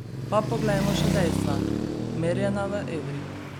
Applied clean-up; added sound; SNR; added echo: none; Traffic noise, roadway noise; -2 dB; none.